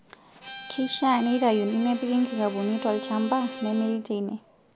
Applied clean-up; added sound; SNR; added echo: none; Bowed string instrument; 12 dB; none.